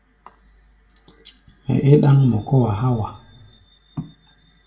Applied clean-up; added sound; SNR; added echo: none; none; none; reverberation time 0.4 s.